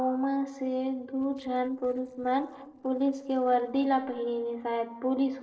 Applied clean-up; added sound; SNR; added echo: neural separator model SepFormer DNS4.